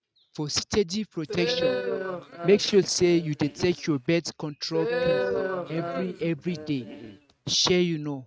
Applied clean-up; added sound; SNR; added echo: neural mask model RNNoise.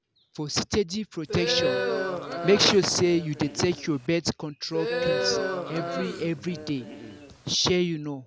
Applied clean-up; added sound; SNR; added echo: none; Crowd; 3 dB; none.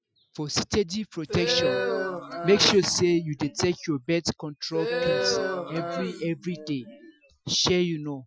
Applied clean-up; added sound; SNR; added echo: classical method Wiener filter.